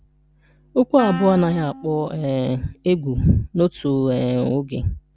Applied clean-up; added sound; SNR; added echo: none; Wind instrument, woodwind instrument; 15 dB; none.